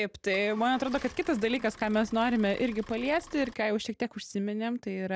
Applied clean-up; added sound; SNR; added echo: none; Idling / Engine starting / Motor vehicle (road); 19 dB; none.